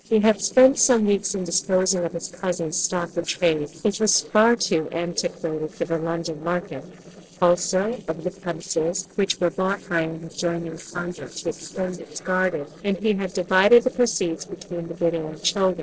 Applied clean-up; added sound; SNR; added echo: neural separator model SepFormer DNS4.